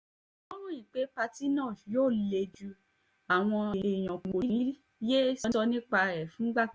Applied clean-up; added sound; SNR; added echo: none; none; none; none.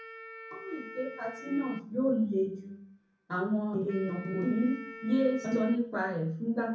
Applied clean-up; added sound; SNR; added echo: none; Wind instrument, woodwind instrument; 16 dB; reverberation time 0.6 s.